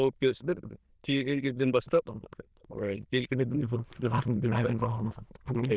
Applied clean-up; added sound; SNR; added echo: neural diffusion model UNIVERSE++.